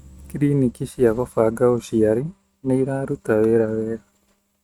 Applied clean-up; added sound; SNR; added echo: neural mask model RNNoise.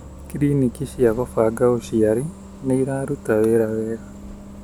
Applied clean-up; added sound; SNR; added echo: none; Bus; 17 dB; none.